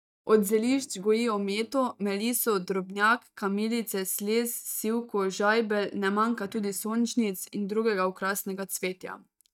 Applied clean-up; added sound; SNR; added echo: neural mask model DeepFilterNet 3.